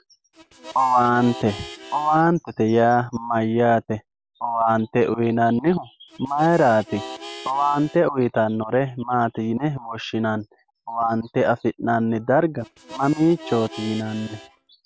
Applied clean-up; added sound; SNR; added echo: none; Harmonica; 17 dB; none.